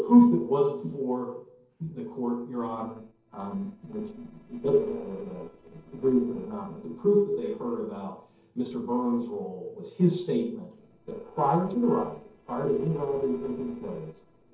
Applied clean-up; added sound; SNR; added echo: neural separator model SepFormer DNS4.